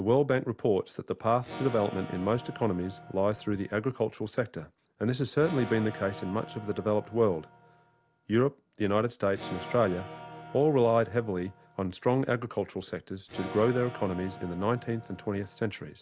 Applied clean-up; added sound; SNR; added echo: none; Electric guitar / Acoustic guitar; 16 dB; none.